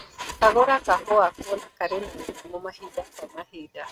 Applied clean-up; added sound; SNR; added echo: neural mask model RNNoise.